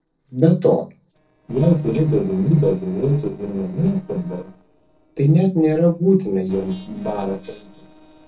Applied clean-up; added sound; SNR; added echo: neural separator model SepFormer DNS4.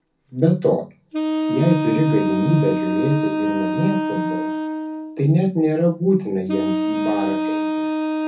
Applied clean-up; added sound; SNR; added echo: none; Wind instrument, woodwind instrument; 2 dB; reverberation time 0.3 s.